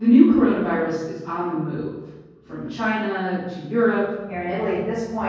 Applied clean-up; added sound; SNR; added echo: none; none; none; reverberation time 1.3 s.